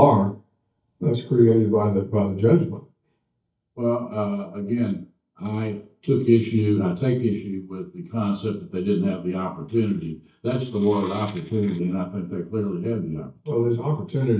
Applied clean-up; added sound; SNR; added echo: neural mask model DeepFilterNet 3.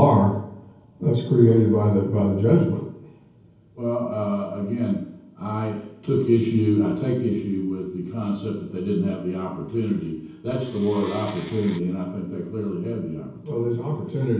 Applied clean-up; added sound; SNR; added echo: none; Wood; 20 dB; reverberation time 0.9 s.